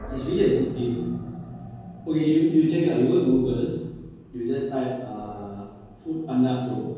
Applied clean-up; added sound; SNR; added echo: none; Animal; 16 dB; reverberation time 1.3 s.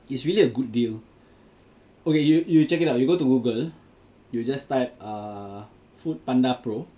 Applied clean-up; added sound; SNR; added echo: none; none; none; none.